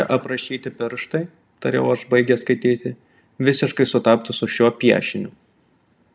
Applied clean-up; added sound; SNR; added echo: none; none; none; none.